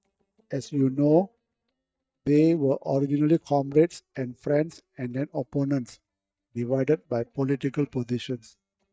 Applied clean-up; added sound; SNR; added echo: neural mask model DeepFilterNet 3.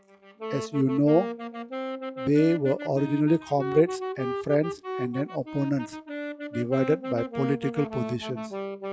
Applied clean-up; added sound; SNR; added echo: classical method log-MMSE.